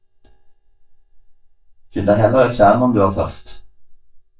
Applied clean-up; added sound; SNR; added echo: neural mask model DeepFilterNet 3.